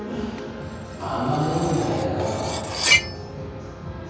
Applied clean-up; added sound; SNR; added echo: none; Cutlery, silverware; 1 dB; reverberation time 2.2 s.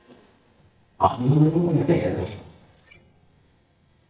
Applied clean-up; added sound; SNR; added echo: neural mask model DeepFilterNet 3.